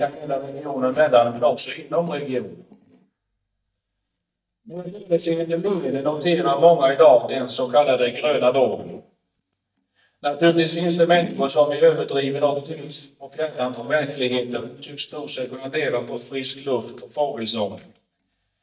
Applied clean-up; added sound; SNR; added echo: neural mask model DeepFilterNet 3.